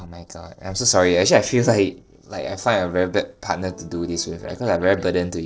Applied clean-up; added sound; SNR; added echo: neural separator model SepFormer DNS4.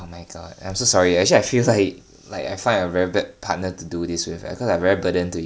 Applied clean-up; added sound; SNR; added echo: none; none; none; none.